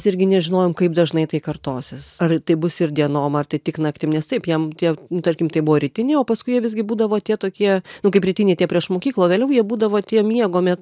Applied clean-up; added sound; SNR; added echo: none; none; none; none.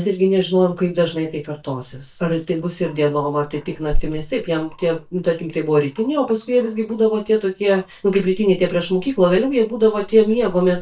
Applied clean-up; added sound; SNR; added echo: neural mask model DeepFilterNet 3.